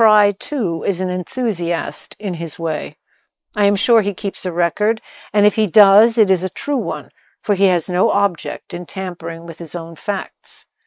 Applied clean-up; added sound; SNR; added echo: neural mask model Resemble Enhance denoiser.